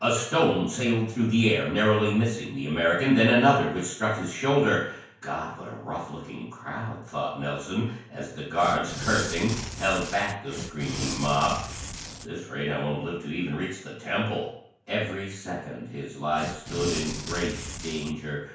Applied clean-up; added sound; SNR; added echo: none; Tearing; 8 dB; reverberation time 0.5 s.